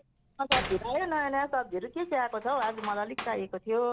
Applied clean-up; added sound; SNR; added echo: none; Slam; 9 dB; none.